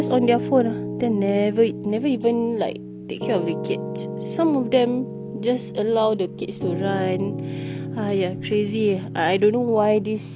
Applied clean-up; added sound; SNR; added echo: none; Piano; 8 dB; none.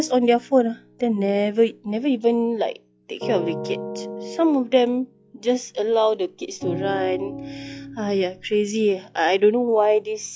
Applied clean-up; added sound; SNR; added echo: classical method log-MMSE.